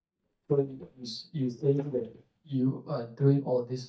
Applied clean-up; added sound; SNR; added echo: neural mask model DeepFilterNet 3.